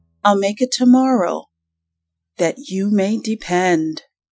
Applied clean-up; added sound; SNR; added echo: classical method Wiener filter.